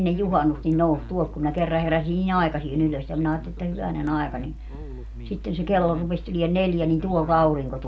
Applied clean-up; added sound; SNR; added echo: none; none; none; none.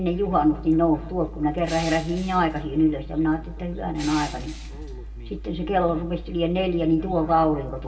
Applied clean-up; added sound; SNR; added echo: none; Crushing; 19 dB; reverberation time 0.9 s.